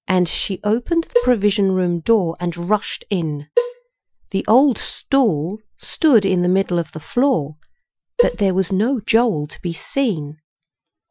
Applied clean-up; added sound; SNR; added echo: classical method Wiener filter.